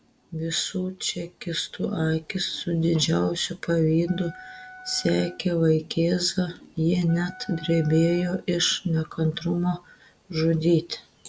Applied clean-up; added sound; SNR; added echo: none; Wind instrument, woodwind instrument; 20 dB; none.